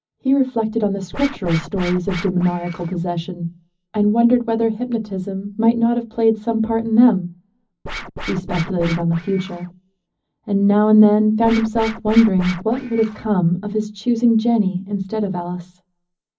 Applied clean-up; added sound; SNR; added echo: none; Scratching (performance technique); 12 dB; reverberation time 0.4 s.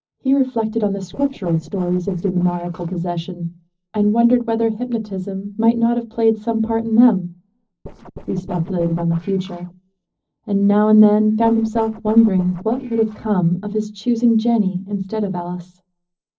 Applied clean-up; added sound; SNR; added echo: neural separator model SepFormer DNS4.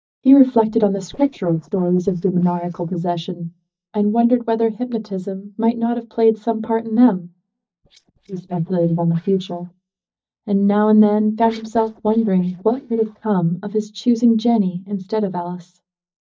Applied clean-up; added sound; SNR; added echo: neural mask model DeepFilterNet 3.